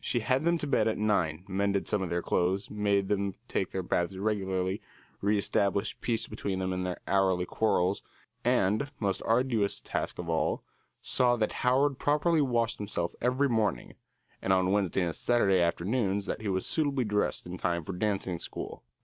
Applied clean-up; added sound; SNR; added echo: none; none; none; none.